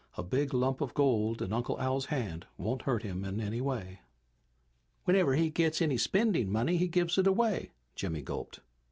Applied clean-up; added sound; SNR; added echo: none; none; none; none.